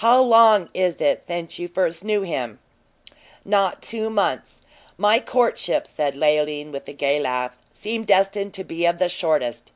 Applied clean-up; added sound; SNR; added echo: none; none; none; none.